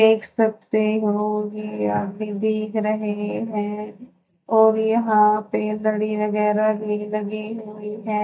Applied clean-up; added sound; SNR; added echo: neural mask model DeepFilterNet 3.